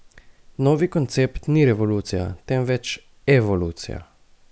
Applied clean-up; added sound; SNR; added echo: none; none; none; none.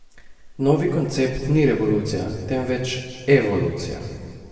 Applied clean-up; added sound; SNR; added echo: none; none; none; reverberation time 2.0 s.